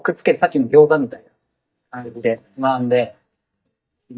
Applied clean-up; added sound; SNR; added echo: neural mask model DeepFilterNet 3.